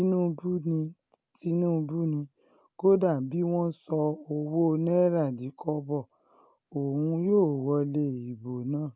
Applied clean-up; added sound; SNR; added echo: none; none; none; none.